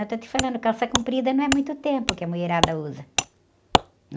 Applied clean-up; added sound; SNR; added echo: none; Wood; 3 dB; none.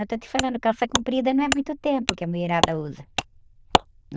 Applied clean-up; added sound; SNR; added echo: neural diffusion model UNIVERSE++.